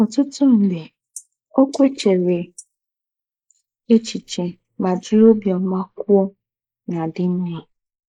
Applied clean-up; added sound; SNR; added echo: neural mask model Resemble Enhance denoiser.